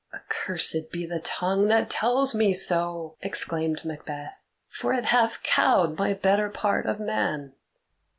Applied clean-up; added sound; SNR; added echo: none; none; none; none.